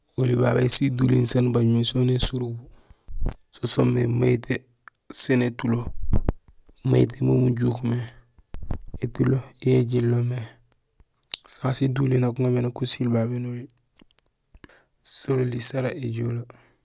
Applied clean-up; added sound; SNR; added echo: none; none; none; none.